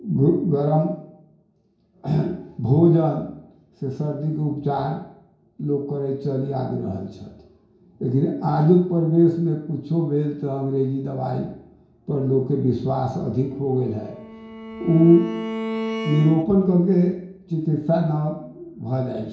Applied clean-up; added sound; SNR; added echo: none; Bowed string instrument; 10 dB; reverberation time 0.6 s.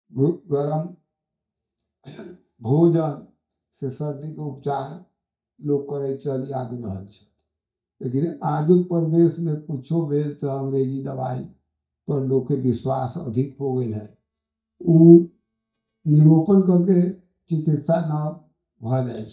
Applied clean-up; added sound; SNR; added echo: neural mask model DeepFilterNet 3.